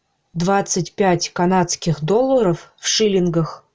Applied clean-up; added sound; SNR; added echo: none; none; none; none.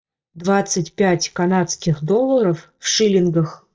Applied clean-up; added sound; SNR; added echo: neural mask model DeepFilterNet 3.